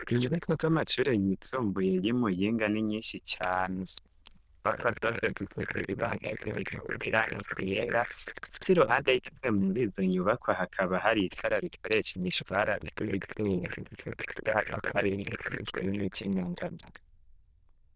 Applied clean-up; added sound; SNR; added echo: neural diffusion model UNIVERSE++.